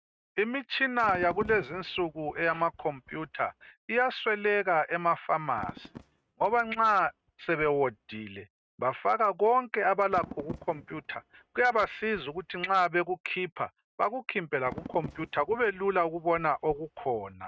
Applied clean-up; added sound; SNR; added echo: neural mask model RNNoise.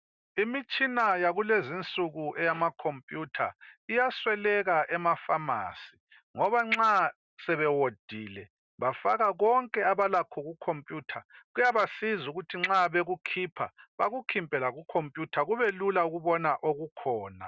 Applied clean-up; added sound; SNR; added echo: none; none; none; none.